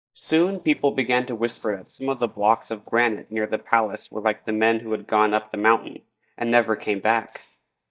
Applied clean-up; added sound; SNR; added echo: neural mask model DeepFilterNet 3.